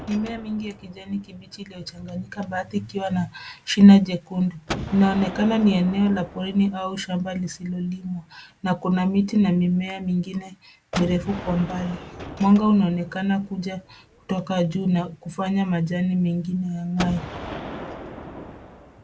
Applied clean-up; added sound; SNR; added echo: none; Gunshot, gunfire; 15 dB; none.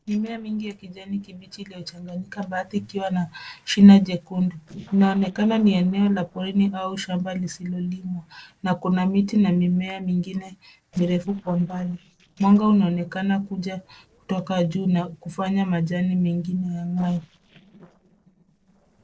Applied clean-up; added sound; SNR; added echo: neural separator model SepFormer DNS4.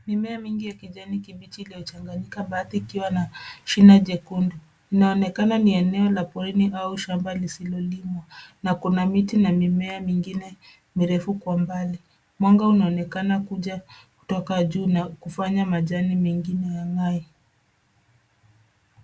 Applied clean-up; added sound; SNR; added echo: none; none; none; none.